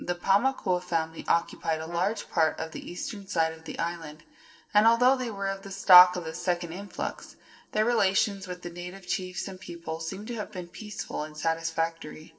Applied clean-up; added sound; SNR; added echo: neural separator model SepFormer DNS4.